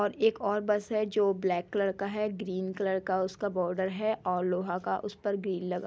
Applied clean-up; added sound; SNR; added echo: none; none; none; none.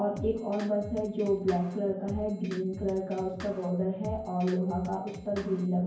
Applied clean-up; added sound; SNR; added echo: none; Drum kit; 14 dB; reverberation time 0.9 s.